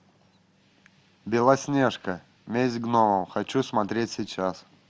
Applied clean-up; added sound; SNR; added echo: none; none; none; none.